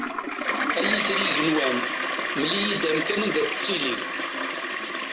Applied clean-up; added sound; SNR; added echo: none; Toilet flush; 0 dB; none.